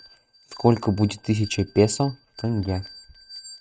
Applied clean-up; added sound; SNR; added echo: neural mask model RNNoise.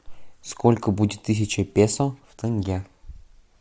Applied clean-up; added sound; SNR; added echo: none; none; none; none.